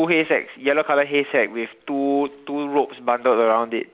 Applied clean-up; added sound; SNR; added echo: none; none; none; none.